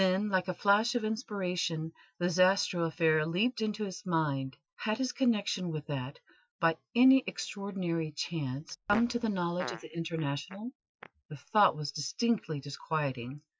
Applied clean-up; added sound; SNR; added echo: classical method Wiener filter.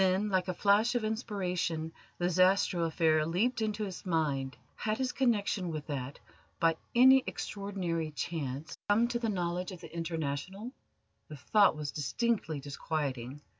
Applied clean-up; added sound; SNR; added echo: none; none; none; none.